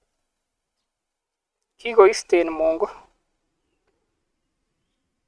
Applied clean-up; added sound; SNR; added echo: neural mask model RNNoise.